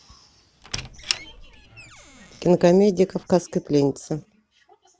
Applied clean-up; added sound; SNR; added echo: none; Squeak; 13 dB; none.